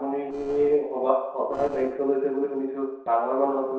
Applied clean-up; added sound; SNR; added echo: neural separator model SepFormer DNS4.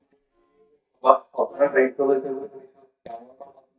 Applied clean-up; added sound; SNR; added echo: neural mask model DeepFilterNet 3.